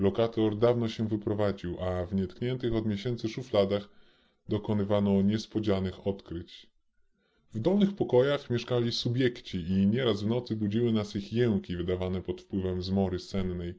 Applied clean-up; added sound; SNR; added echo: none; none; none; none.